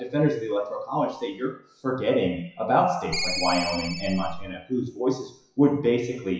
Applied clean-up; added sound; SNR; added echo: classical method WPE with log-MMSE.